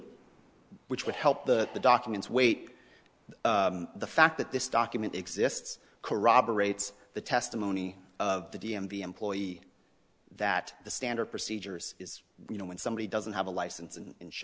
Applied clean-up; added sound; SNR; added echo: none; none; none; none.